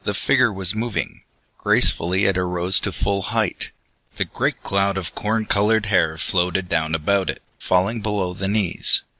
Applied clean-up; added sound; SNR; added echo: none; none; none; none.